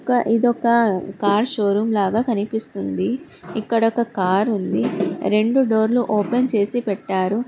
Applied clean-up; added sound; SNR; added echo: none; none; none; none.